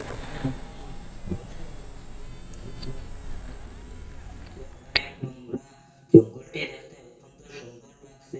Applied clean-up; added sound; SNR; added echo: neural mask model DeepFilterNet 3.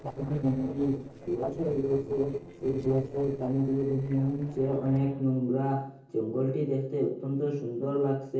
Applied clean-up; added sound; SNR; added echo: neural separator model SepFormer DNS4.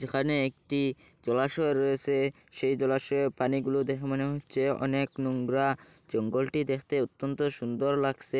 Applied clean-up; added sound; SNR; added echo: none; none; none; none.